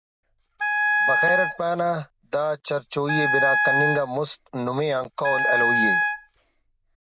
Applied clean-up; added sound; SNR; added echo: none; Wind instrument, woodwind instrument; -2 dB; none.